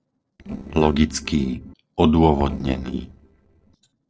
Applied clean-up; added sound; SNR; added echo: neural separator model SepFormer DNS4.